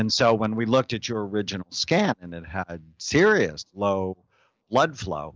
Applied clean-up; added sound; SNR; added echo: none; none; none; none.